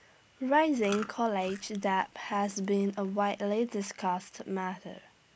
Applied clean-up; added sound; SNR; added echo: none; Chewing, mastication; 17 dB; none.